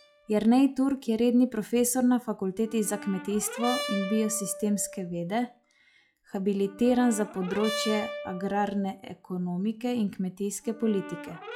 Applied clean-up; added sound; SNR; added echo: classical method log-MMSE.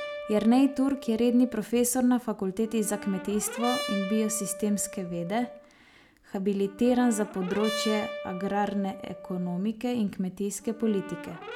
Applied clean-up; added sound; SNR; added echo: none; Brass instrument; 12 dB; none.